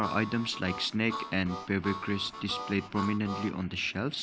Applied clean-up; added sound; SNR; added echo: none; Harmonica; 9 dB; none.